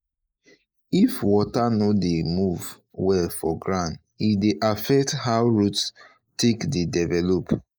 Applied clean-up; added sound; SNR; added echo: neural mask model Resemble Enhance denoiser.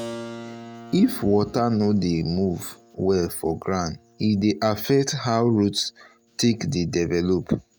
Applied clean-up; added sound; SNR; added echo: none; Keyboard (musical); 20 dB; none.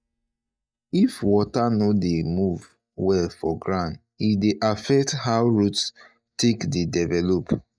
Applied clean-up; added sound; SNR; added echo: neural mask model DeepFilterNet 3.